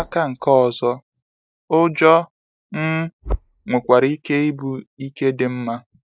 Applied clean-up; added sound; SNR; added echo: neural mask model DeepFilterNet 3.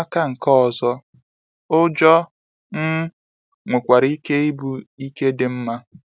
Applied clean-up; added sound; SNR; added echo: none; none; none; none.